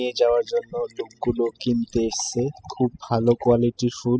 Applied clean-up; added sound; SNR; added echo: classical method spectral subtraction.